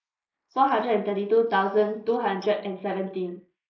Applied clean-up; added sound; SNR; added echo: neural mask model Resemble Enhance denoiser.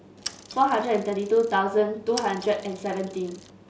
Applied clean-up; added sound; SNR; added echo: none; Mechanisms / Bicycle; 17 dB; none.